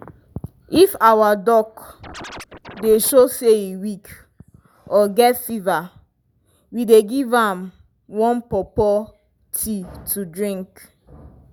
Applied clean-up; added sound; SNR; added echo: none; Scratching (performance technique); 17 dB; none.